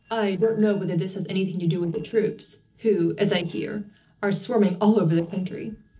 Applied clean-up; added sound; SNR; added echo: neural separator model SepFormer DNS4.